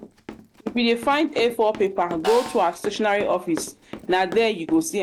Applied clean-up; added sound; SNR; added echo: none; Run + Snare drum; 14 dB; none.